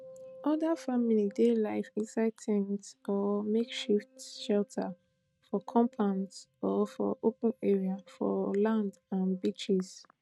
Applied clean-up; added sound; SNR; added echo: neural mask model RNNoise.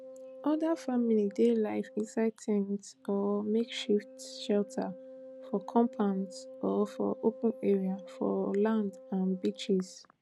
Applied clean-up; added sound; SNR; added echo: none; Wind instrument, woodwind instrument; 18 dB; none.